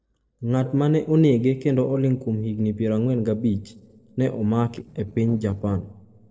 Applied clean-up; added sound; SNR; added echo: neural separator model SepFormer DNS4.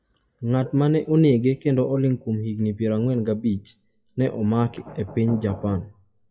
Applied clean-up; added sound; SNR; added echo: classical method WPE with log-MMSE.